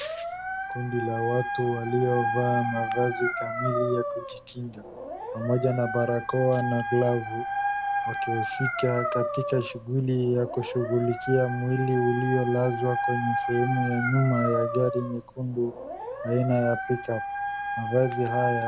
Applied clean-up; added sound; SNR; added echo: none; Dog; 4 dB; none.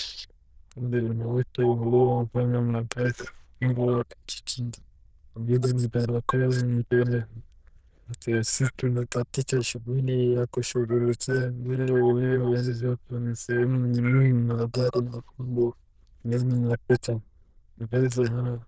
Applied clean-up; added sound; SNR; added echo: neural diffusion model UNIVERSE++.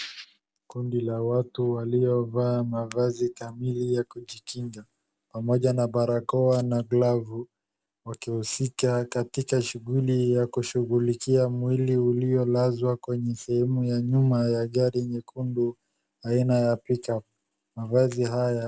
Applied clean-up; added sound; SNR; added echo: none; none; none; none.